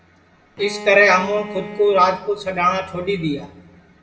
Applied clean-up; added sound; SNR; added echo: none; Bowed string instrument; 15 dB; reverberation time 0.6 s.